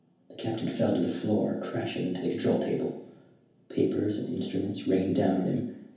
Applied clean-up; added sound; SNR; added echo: none; none; none; reverberation time 0.7 s.